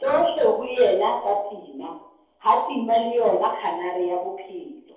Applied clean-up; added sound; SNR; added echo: none; none; none; reverberation time 2.2 s.